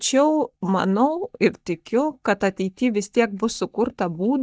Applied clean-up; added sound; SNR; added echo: neural mask model DeepFilterNet 3.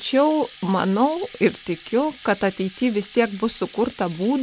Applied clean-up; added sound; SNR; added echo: none; Rattle (instrument); 18 dB; none.